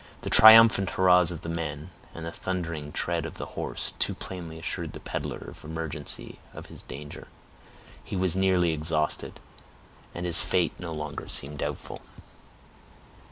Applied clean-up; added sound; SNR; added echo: none; Fireworks; 13 dB; none.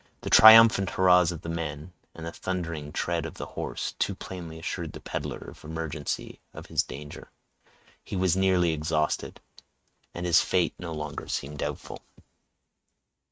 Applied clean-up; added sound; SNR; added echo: neural mask model RNNoise.